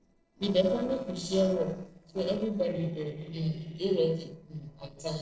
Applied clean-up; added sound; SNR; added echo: neural separator model SepFormer DNS4.